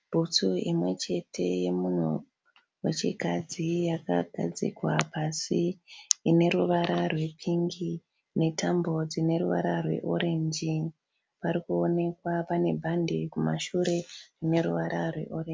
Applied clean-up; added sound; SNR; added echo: none; none; none; none.